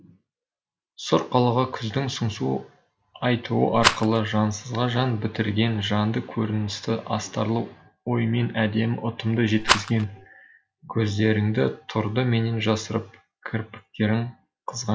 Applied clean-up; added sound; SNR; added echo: none; Rattle; 0 dB; none.